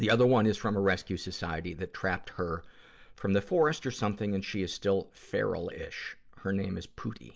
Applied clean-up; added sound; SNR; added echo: none; none; none; none.